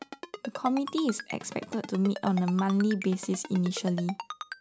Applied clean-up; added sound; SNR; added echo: none; Ringtone; 12 dB; none.